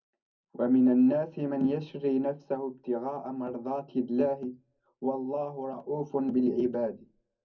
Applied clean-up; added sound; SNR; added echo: none; none; none; reverberation time 0.3 s.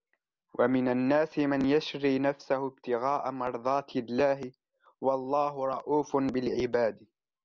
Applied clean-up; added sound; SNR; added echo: none; none; none; none.